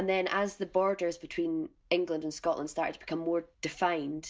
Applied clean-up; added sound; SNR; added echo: none; none; none; none.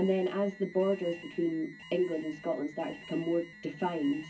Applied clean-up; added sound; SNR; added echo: none; Alarm; 18 dB; reverberation time 0.4 s.